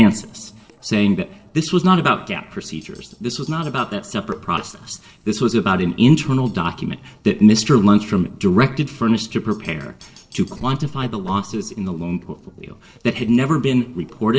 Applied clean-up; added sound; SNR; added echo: neural separator model SepFormer DNS4.